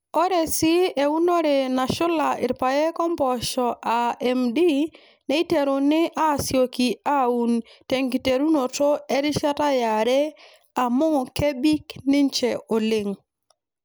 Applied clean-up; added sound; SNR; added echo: none; none; none; none.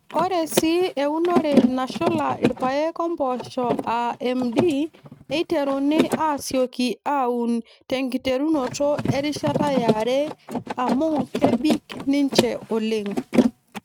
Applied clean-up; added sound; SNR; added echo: neural mask model RNNoise.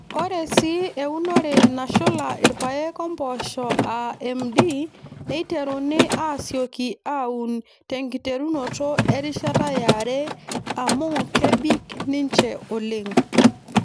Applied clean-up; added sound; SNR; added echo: none; Mechanisms; -2 dB; none.